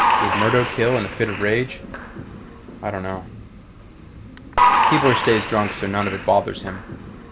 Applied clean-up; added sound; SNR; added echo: none; Applause / Crowd; 0 dB; none.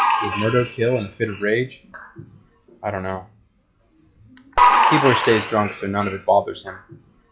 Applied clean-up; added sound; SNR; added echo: classical method log-MMSE.